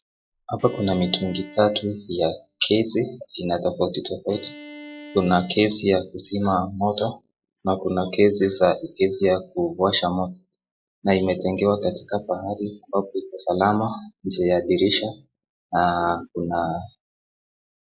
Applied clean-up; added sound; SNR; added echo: classical method log-MMSE.